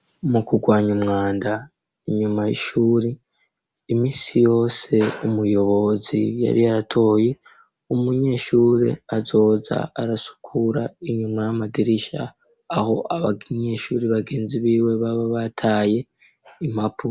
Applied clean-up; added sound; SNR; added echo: none; none; none; none.